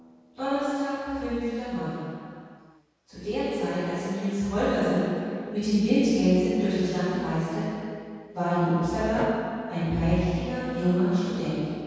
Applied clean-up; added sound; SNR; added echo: none; Drum; 20 dB; reverberation time 2.2 s.